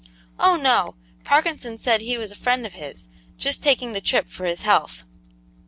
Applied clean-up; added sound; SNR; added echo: none; none; none; none.